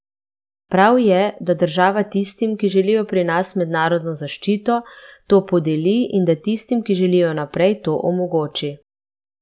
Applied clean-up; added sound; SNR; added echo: none; none; none; none.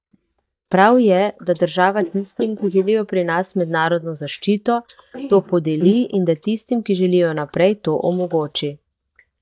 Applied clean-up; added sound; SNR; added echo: neural mask model DeepFilterNet 3.